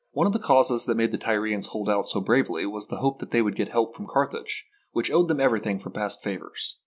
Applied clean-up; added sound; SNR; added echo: none; none; none; none.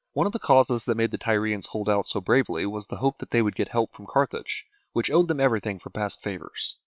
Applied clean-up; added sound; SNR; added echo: neural separator model SepFormer WHAM!.